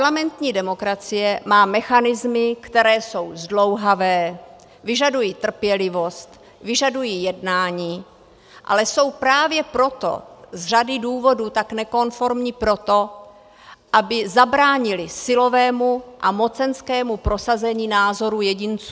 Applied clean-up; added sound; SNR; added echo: none; none; none; none.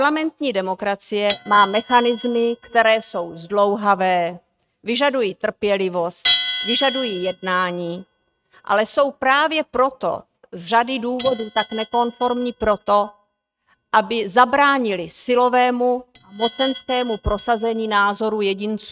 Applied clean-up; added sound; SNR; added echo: neural mask model RNNoise.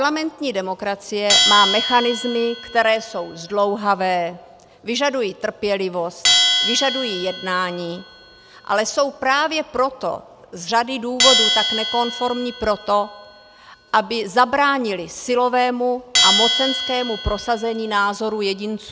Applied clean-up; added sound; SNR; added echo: none; Bell; 3 dB; none.